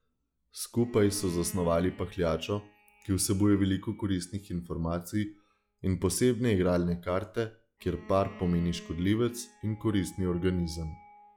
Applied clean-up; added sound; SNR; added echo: classical method log-MMSE.